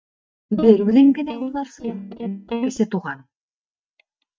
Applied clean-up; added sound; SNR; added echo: neural mask model DeepFilterNet 3.